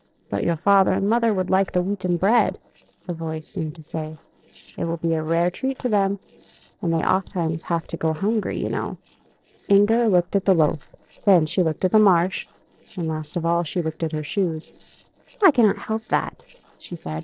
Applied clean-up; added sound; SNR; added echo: neural separator model SepFormer DNS4.